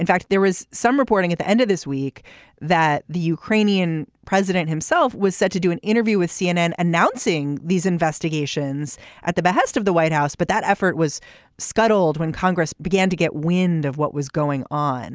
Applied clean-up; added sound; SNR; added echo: none; none; none; none.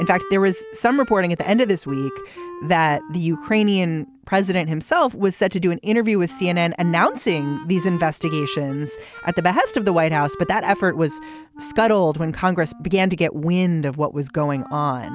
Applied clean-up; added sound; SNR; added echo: none; Wind instrument, woodwind instrument; 17 dB; none.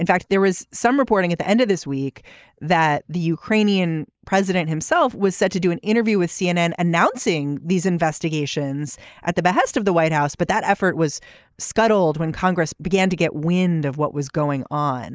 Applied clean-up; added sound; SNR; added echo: neural mask model Resemble Enhance denoiser.